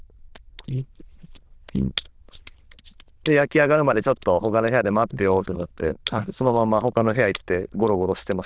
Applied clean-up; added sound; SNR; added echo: neural diffusion model UNIVERSE++.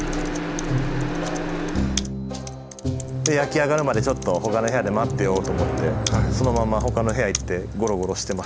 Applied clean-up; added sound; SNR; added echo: none; Computer keyboard; 15 dB; none.